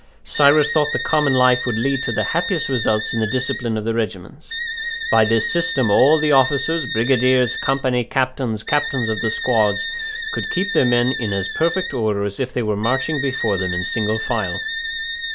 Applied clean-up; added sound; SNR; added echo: none; Wind instrument, woodwind instrument; 6 dB; none.